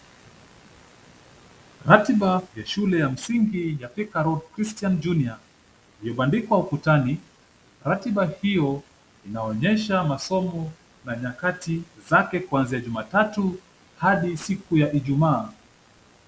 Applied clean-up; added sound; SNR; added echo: none; none; none; none.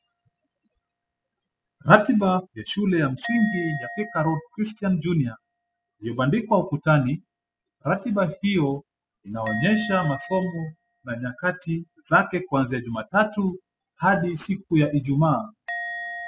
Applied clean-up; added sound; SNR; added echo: classical method spectral subtraction.